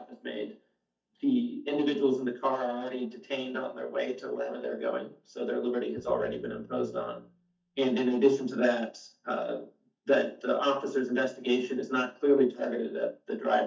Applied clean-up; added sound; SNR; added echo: neural mask model DeepFilterNet 3.